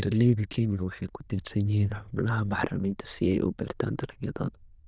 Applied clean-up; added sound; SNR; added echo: neural diffusion model UNIVERSE++.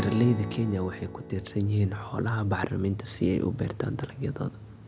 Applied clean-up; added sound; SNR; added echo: none; Strum; 14 dB; none.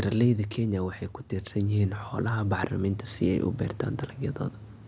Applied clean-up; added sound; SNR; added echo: none; none; none; none.